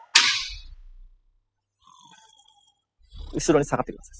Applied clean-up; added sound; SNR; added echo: classical method spectral subtraction.